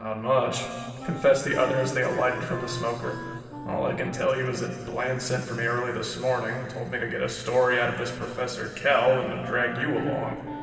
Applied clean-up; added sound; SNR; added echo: none; Wind instrument, woodwind instrument; 15 dB; reverberation time 2.4 s.